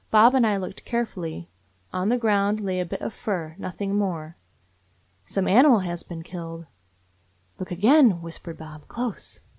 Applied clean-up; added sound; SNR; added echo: none; none; none; none.